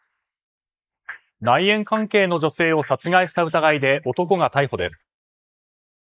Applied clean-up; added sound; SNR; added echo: neural mask model Resemble Enhance denoiser.